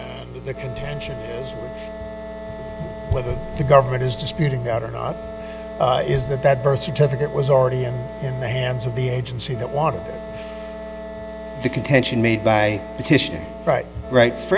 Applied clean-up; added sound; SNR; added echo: none; Wind instrument, woodwind instrument; 13 dB; none.